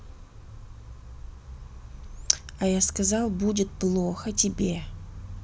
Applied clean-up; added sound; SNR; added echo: none; none; none; none.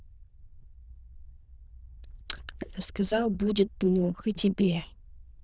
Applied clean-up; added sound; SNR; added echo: neural diffusion model UNIVERSE++.